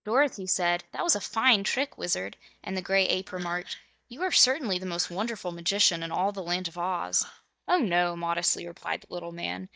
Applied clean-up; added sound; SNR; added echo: neural mask model DeepFilterNet 3.